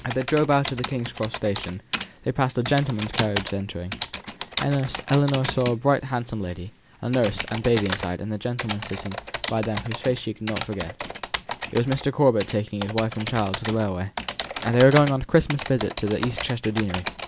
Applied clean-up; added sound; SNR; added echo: none; Typing; 9 dB; none.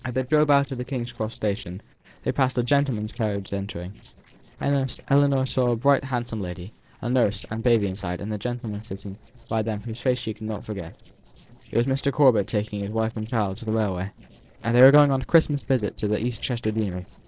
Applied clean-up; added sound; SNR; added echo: neural separator model SepFormer DNS4.